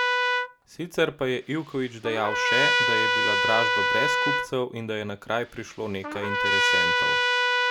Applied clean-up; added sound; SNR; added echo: none; Trumpet; -5 dB; none.